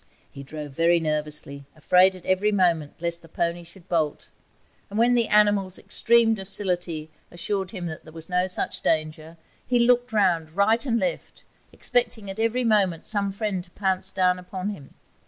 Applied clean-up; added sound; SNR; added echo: none; none; none; none.